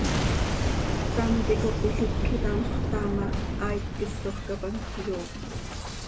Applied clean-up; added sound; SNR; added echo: none; Boom; -5 dB; none.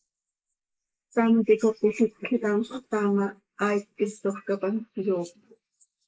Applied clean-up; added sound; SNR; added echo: neural mask model Resemble Enhance denoiser.